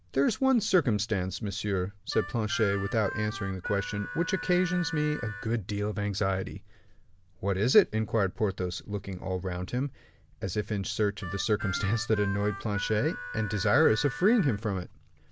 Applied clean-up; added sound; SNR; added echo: none; Harmonica; 10 dB; none.